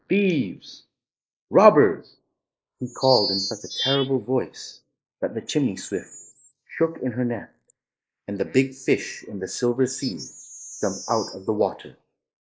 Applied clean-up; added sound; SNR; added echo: neural mask model Resemble Enhance denoiser.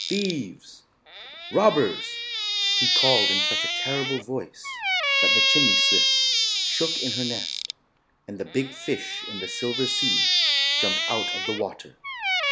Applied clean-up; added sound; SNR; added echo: none; Squeak; -5 dB; none.